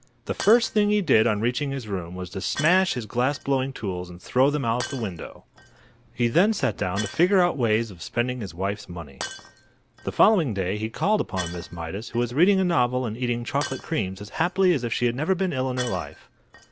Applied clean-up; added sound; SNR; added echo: none; Shatter; 18 dB; none.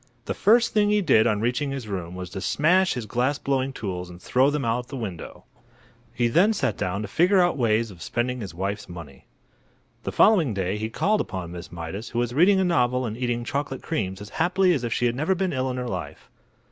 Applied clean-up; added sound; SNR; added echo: none; none; none; none.